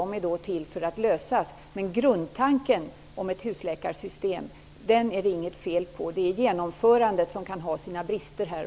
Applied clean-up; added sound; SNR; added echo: none; none; none; none.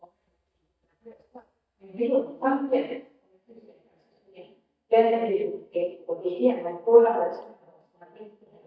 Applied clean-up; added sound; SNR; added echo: neural mask model DeepFilterNet 3.